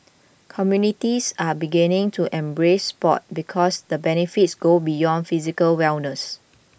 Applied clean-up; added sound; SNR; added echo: none; none; none; none.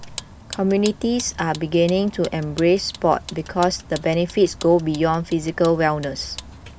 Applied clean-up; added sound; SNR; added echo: none; Vehicle; 17 dB; none.